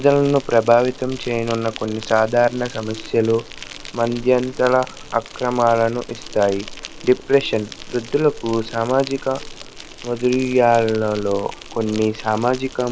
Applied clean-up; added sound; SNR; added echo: none; Insect; 16 dB; none.